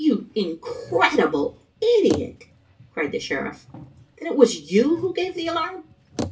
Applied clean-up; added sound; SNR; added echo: none; Bicycle; 16 dB; reverberation time 0.2 s.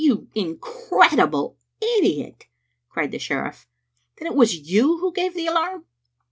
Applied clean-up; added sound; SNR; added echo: none; none; none; none.